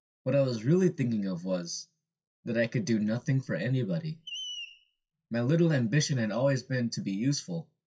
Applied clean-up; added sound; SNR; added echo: classical method WPE with log-MMSE.